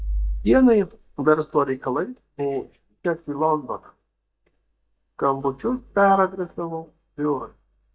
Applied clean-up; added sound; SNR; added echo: neural mask model DeepFilterNet 3.